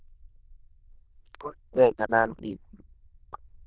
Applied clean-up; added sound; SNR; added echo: neural diffusion model UNIVERSE++.